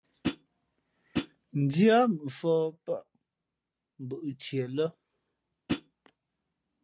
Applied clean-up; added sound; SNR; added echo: none; Hi-hat; 1 dB; none.